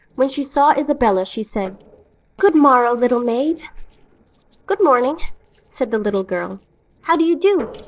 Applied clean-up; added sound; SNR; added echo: neural separator model SepFormer DNS4.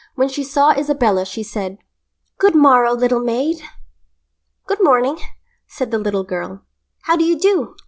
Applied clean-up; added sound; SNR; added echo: none; none; none; none.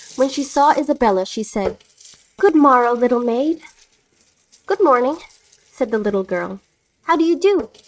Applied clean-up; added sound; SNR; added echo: neural mask model RNNoise.